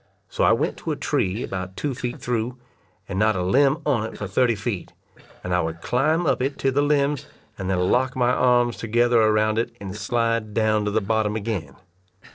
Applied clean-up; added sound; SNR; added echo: neural separator model SepFormer DNS4.